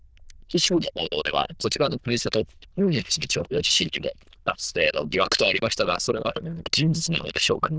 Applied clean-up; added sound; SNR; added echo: neural diffusion model UNIVERSE++.